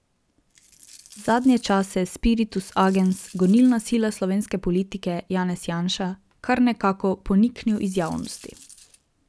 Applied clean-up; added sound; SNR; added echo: none; Coin (dropping); 19 dB; none.